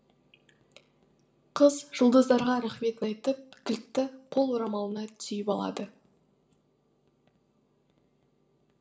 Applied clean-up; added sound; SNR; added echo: none; none; none; reverberation time 0.4 s.